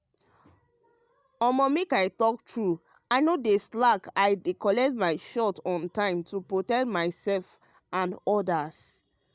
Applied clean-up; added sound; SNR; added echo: none; none; none; none.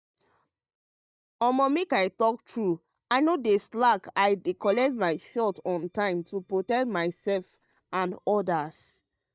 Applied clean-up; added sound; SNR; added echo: neural mask model DeepFilterNet 3.